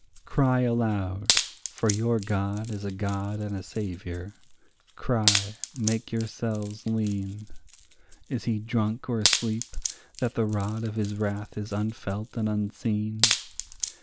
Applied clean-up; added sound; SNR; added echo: none; Wood; 5 dB; none.